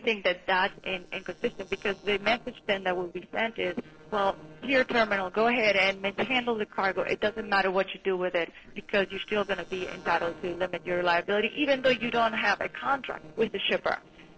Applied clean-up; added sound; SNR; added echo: neural separator model SepFormer DNS4.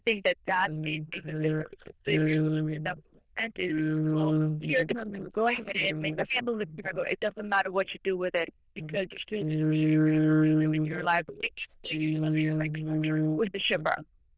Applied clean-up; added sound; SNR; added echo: neural diffusion model UNIVERSE++.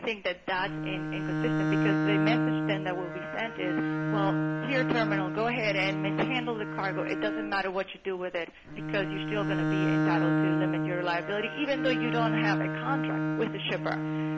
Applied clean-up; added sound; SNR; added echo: none; Bowed string instrument; -2 dB; none.